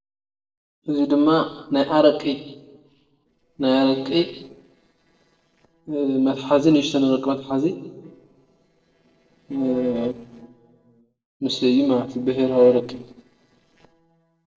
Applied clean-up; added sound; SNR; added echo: neural separator model SepFormer DNS4.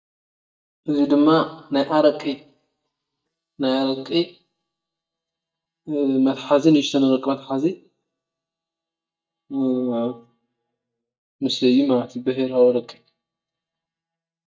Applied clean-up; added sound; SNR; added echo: neural mask model DeepFilterNet 3.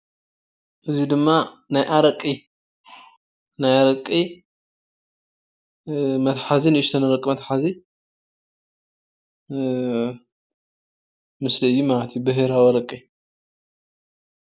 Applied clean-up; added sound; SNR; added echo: none; none; none; none.